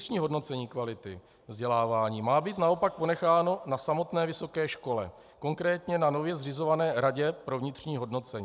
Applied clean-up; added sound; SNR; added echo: none; none; none; none.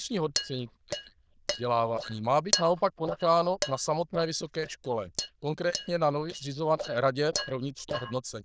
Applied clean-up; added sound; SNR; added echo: neural diffusion model UNIVERSE++.